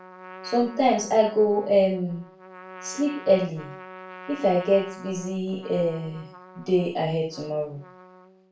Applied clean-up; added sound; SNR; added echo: none; Trumpet; 18 dB; reverberation time 0.3 s.